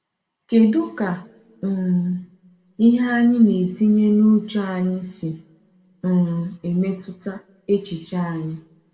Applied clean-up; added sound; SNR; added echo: none; none; none; reverberation time 0.6 s.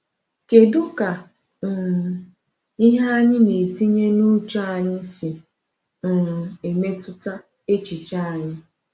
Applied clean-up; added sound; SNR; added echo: none; none; none; none.